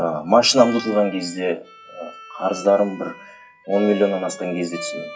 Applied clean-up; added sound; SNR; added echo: classical method WPE with log-MMSE.